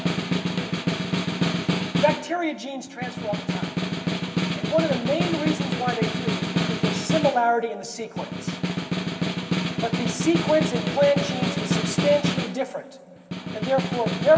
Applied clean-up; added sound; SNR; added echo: none; Snare drum; 0 dB; reverberation time 1.9 s.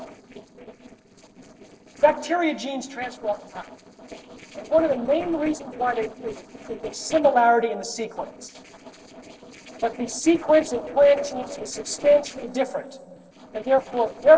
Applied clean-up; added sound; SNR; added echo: neural separator model SepFormer DNS4.